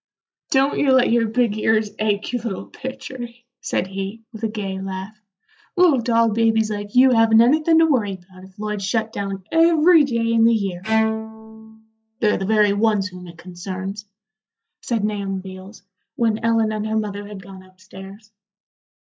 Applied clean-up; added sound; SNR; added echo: classical method log-MMSE.